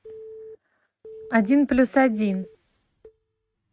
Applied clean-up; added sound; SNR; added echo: neural mask model RNNoise.